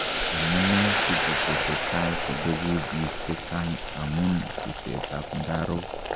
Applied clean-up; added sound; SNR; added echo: none; Boiling; 0 dB; none.